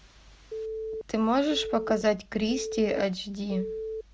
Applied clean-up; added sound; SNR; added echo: none; Telephone; 7 dB; none.